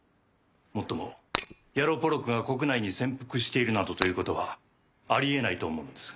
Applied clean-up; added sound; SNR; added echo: none; Shatter; 3 dB; none.